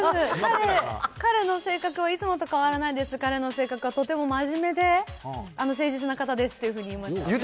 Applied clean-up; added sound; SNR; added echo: none; none; none; none.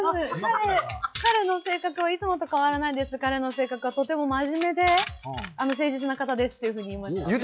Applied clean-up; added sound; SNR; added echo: classical method log-MMSE.